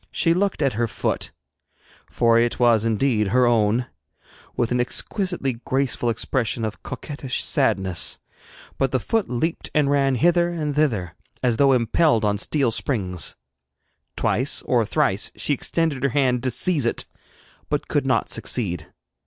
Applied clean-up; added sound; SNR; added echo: none; none; none; none.